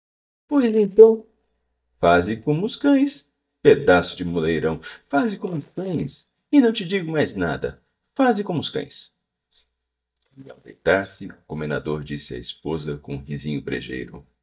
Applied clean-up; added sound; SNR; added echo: neural mask model DeepFilterNet 3.